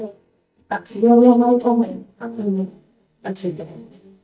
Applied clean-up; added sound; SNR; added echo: neural mask model DeepFilterNet 3.